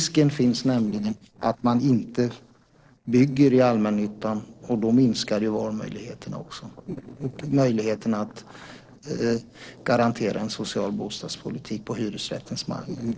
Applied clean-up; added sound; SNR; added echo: neural separator model SepFormer DNS4.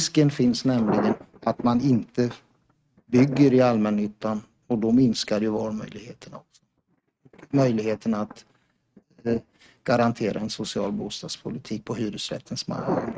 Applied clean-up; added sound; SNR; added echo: neural mask model RNNoise.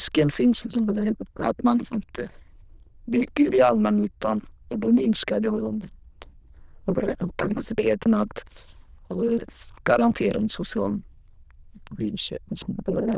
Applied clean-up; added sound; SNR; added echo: neural diffusion model UNIVERSE++.